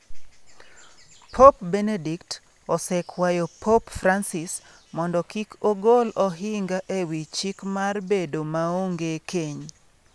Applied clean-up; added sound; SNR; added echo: none; none; none; none.